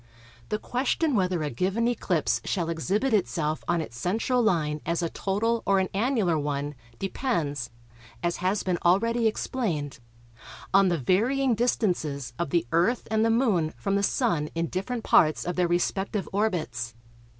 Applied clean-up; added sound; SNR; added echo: none; none; none; none.